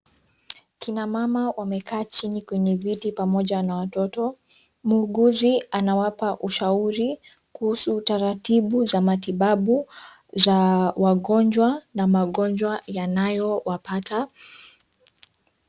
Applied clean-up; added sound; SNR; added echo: none; none; none; none.